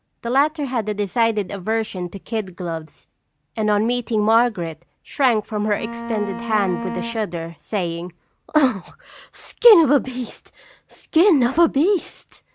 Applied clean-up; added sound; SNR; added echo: none; Bowed string instrument; 8 dB; none.